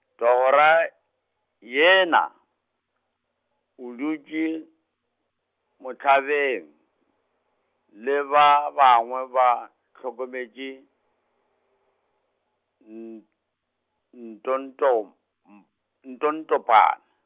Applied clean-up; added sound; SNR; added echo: none; none; none; none.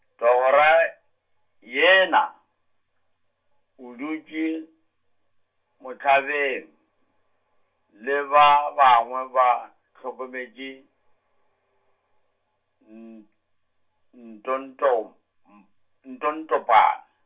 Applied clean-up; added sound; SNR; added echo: none; none; none; reverberation time 0.2 s.